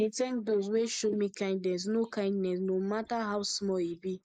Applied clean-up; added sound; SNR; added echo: neural mask model Resemble Enhance denoiser.